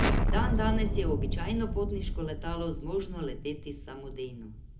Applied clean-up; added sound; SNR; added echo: none; Explosion; -4 dB; reverberation time 0.4 s.